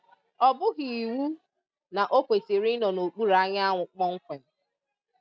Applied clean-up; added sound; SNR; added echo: none; none; none; none.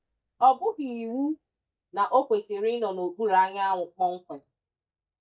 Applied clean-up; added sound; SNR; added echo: neural mask model DeepFilterNet 3.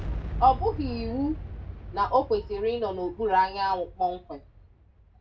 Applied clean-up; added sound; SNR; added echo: none; Boom; 9 dB; reverberation time 0.2 s.